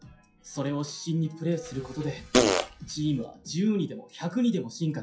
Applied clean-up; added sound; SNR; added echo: classical method WPE with log-MMSE.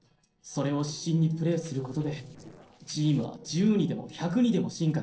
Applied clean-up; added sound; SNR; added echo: neural separator model SepFormer DNS4.